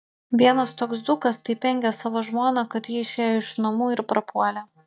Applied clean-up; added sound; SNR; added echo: neural mask model DeepFilterNet 3.